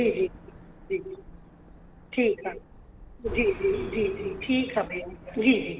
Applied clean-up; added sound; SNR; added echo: none; Car passing by; 15 dB; none.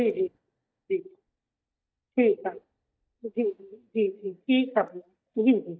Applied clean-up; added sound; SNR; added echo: neural mask model DeepFilterNet 3.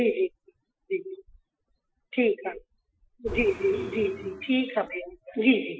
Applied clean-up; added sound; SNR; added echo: classical method Wiener filter.